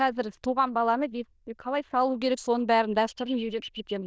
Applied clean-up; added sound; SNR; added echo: neural diffusion model UNIVERSE++.